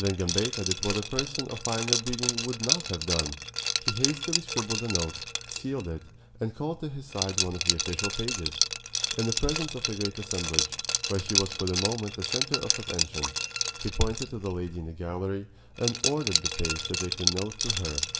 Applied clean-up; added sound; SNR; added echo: none; Liquid; -1 dB; reverberation time 0.5 s.